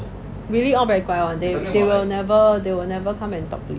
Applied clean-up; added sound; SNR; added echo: none; none; none; none.